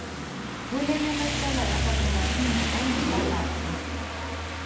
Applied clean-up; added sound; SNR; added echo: none; Rain; -4 dB; reverberation time 0.3 s.